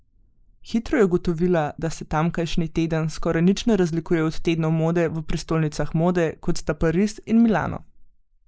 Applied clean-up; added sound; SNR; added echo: neural mask model Resemble Enhance denoiser.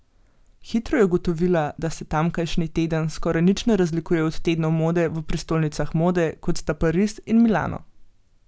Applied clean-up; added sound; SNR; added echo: none; none; none; none.